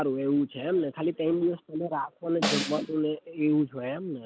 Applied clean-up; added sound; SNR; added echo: none; Snare drum; 5 dB; none.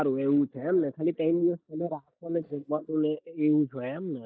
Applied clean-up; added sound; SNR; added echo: neural mask model DeepFilterNet 3.